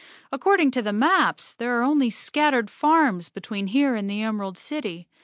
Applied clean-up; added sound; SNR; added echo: none; none; none; none.